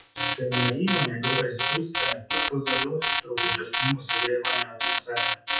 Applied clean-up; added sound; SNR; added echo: classical method WPE with log-MMSE.